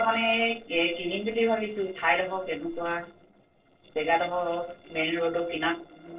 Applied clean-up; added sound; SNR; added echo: neural separator model SepFormer DNS4.